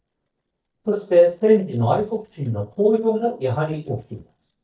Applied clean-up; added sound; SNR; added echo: neural mask model DeepFilterNet 3.